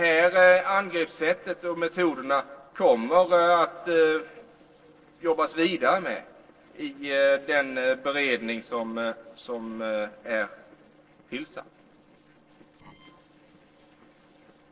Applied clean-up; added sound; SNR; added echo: neural separator model SepFormer DNS4.